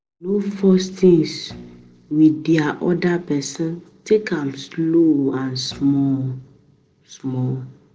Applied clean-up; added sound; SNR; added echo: neural separator model SepFormer DNS4.